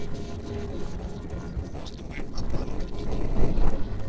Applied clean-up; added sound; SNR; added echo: neural separator model SepFormer DNS4.